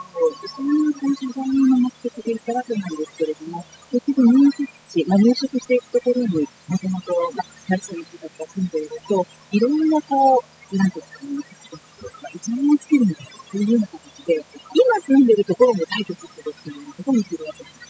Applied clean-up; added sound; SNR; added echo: classical method spectral subtraction.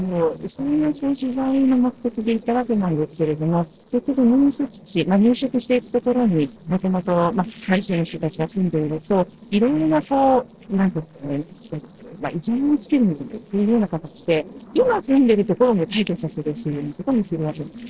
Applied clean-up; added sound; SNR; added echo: neural separator model SepFormer DNS4.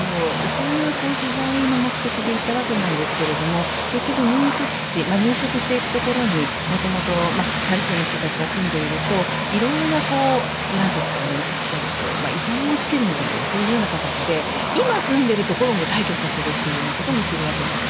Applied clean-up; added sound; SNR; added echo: none; Vehicle; 0 dB; none.